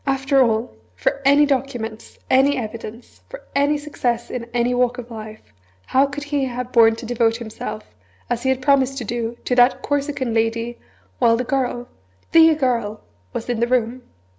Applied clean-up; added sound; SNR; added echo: none; none; none; none.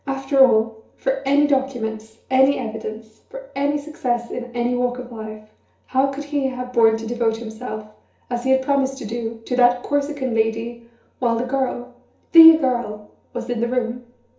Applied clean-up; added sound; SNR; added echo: none; none; none; reverberation time 0.7 s.